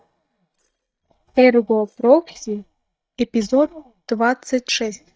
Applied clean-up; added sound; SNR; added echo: neural mask model DeepFilterNet 3.